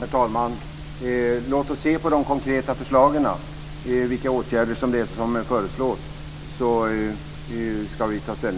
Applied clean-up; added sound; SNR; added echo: none; none; none; none.